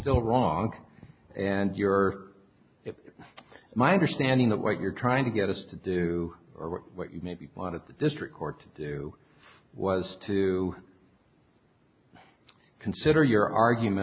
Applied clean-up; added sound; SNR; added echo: none; none; none; none.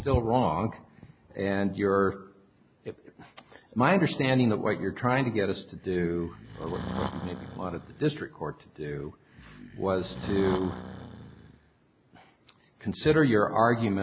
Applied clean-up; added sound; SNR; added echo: none; Breathing; 11 dB; none.